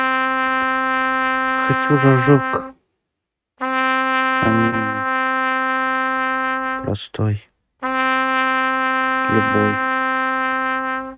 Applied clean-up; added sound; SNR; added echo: neural mask model RNNoise.